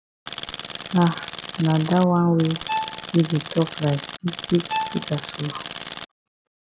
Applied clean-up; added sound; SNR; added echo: none; Tools + Bowed string instrument; 7 dB; none.